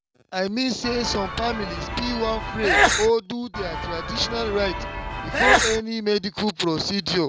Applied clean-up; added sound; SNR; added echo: none; Sneeze / Church bell; -1 dB; none.